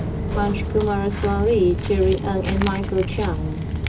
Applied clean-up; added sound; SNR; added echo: none; Walk, footsteps; 2 dB; reverberation time 0.2 s.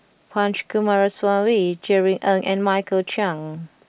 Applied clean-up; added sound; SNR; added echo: none; none; none; none.